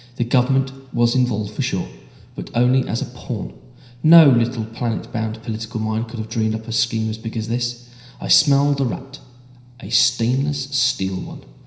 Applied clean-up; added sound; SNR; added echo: none; none; none; reverberation time 0.9 s.